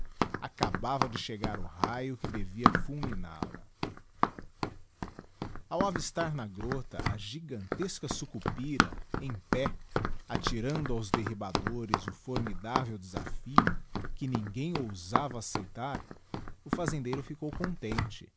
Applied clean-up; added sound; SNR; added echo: none; Run; -3 dB; none.